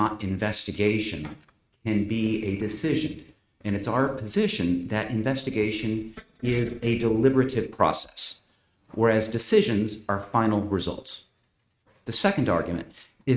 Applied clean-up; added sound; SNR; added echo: neural mask model RNNoise.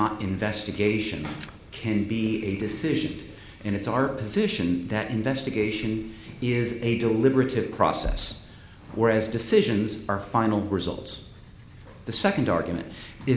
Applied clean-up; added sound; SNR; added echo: none; none; none; none.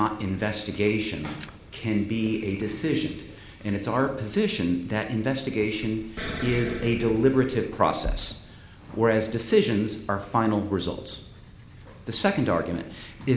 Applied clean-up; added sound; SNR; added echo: none; Explosion; 11 dB; none.